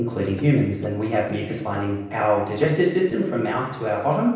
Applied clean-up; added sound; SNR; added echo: neural separator model SepFormer DNS4.